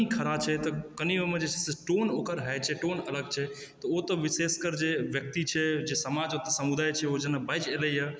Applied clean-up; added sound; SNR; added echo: none; none; none; none.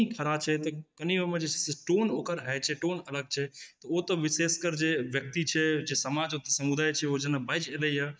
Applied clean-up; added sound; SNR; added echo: neural mask model DeepFilterNet 3.